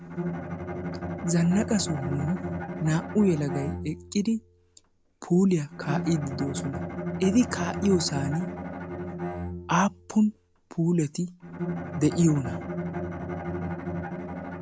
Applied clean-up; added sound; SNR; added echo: none; Bowed string instrument; 6 dB; none.